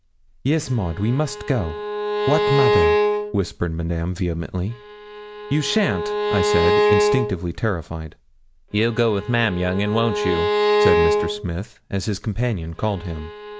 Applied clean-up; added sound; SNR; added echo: none; Bowed string instrument; 0 dB; none.